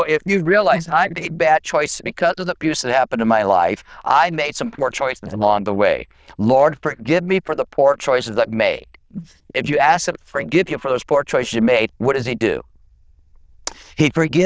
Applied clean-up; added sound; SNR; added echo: neural diffusion model UNIVERSE++.